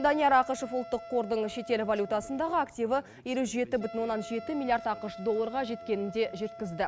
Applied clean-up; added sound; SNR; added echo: none; Wind instrument, woodwind instrument; 15 dB; none.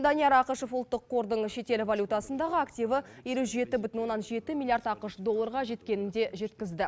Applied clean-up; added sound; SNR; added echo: none; none; none; none.